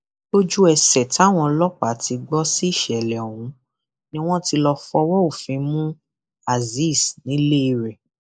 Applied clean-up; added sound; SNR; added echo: neural mask model Resemble Enhance denoiser.